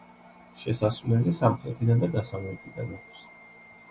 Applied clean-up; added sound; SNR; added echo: none; none; none; none.